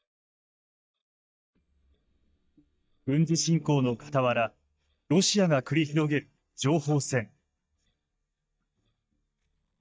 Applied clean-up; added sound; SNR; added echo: neural mask model DeepFilterNet 3.